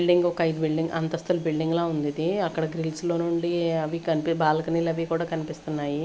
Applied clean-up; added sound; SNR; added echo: none; none; none; none.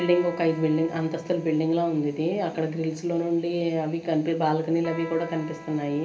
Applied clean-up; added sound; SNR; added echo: none; Electric guitar; 19 dB; reverberation time 0.3 s.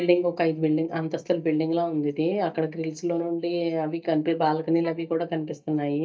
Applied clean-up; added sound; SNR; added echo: neural mask model DeepFilterNet 3.